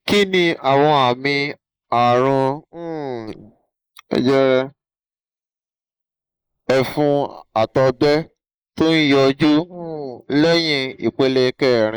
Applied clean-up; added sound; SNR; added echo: neural mask model Resemble Enhance denoiser.